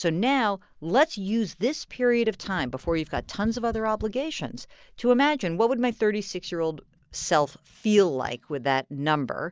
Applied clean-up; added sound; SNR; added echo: neural mask model DeepFilterNet 3.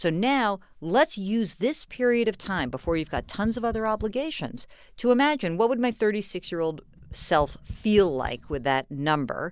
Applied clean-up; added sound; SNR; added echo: none; Tap; 15 dB; none.